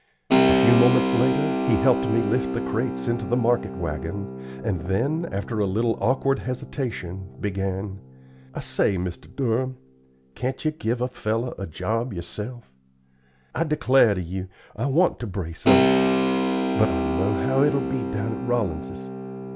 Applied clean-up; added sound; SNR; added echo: none; Keyboard (musical); 2 dB; none.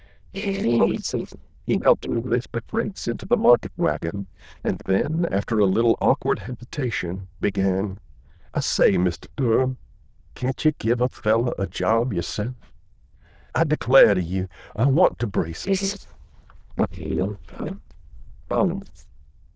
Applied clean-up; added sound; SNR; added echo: neural diffusion model UNIVERSE++.